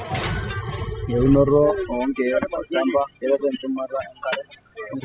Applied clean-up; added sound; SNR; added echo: classical method spectral subtraction.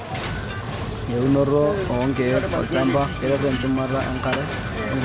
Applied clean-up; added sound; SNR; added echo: none; none; none; none.